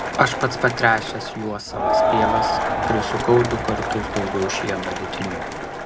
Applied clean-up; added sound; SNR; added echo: none; Crowd; 0 dB; none.